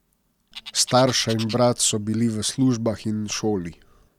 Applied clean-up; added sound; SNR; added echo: none; Bird; 18 dB; none.